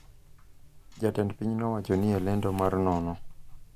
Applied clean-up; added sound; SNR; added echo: none; Tick-tock; 15 dB; none.